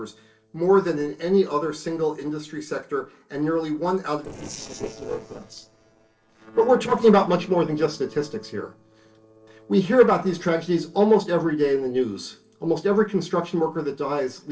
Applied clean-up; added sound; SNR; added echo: neural separator model SepFormer DNS4.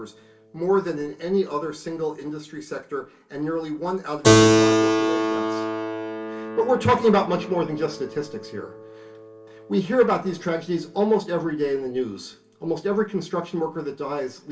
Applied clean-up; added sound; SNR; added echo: none; Keyboard (musical); 1 dB; reverberation time 0.2 s.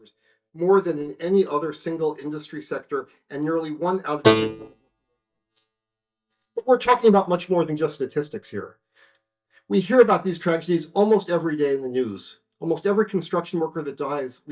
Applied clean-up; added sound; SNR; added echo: neural mask model DeepFilterNet 3.